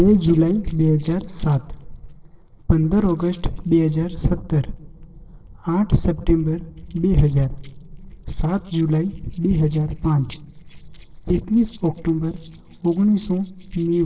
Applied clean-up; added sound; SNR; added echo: neural separator model SepFormer DNS4.